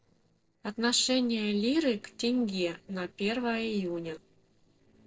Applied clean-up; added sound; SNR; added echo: neural separator model SepFormer DNS4.